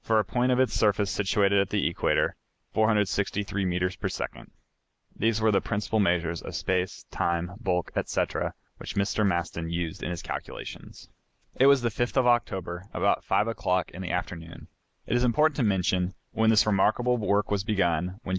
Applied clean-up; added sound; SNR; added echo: none; none; none; none.